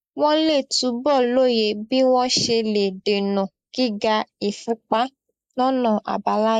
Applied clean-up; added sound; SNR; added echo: neural mask model Resemble Enhance denoiser.